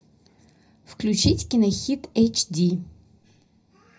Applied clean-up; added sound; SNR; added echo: none; none; none; reverberation time 0.4 s.